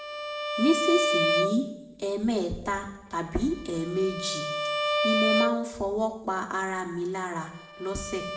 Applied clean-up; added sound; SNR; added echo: none; Bowed string instrument; 1 dB; reverberation time 0.8 s.